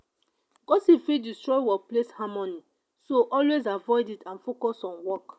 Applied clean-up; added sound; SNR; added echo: none; none; none; none.